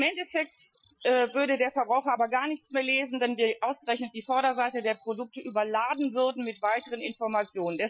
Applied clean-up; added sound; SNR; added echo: classical method Wiener filter.